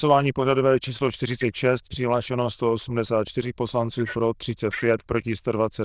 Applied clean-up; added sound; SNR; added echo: neural diffusion model UNIVERSE++.